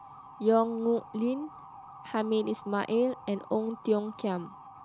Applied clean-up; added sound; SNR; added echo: none; Motor vehicle (road) / Siren; 18 dB; none.